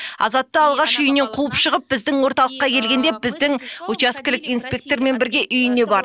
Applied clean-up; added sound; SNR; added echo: none; none; none; none.